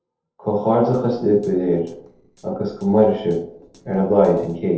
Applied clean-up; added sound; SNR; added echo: neural separator model SepFormer DNS4.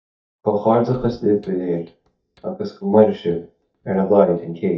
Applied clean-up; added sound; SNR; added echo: neural mask model DeepFilterNet 3.